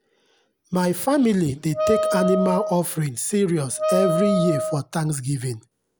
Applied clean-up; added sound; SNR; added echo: none; Wind instrument, woodwind instrument; 1 dB; none.